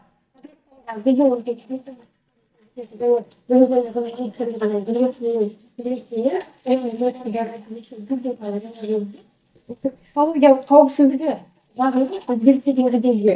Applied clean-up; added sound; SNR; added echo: neural mask model DeepFilterNet 3.